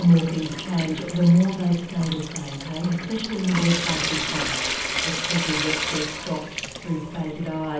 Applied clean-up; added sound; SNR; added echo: none; Trickle, dribble / Sink (filling or washing) / Water tap, faucet; 6 dB; reverberation time 0.8 s.